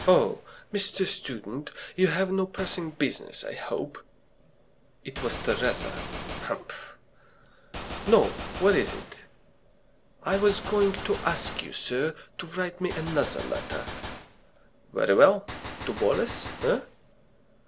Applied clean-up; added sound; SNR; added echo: none; Gunshot, gunfire; 11 dB; none.